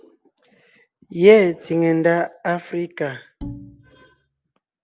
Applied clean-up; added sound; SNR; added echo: none; Bowed string instrument; 17 dB; none.